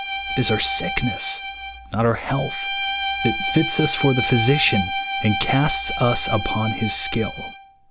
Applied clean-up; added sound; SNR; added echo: none; Bowed string instrument; 5 dB; none.